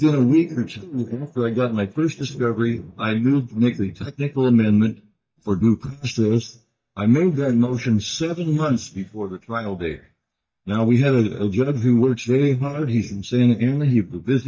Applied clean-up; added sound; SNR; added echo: neural mask model DeepFilterNet 3.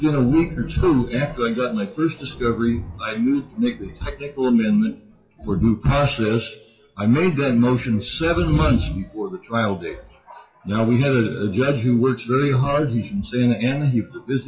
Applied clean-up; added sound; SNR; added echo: classical method WPE with log-MMSE.